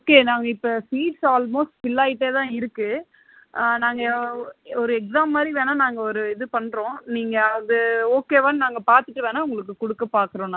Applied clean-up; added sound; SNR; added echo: none; none; none; none.